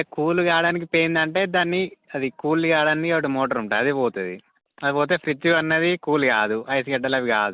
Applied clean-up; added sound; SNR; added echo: none; none; none; none.